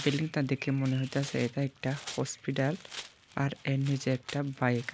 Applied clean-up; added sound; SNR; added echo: none; Tearing; 17 dB; none.